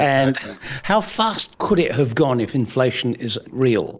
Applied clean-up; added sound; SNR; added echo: neural mask model Resemble Enhance denoiser.